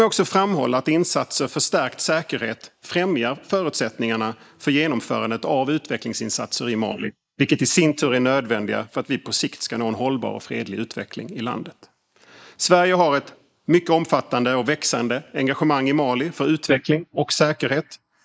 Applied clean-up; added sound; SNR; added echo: neural mask model Resemble Enhance denoiser.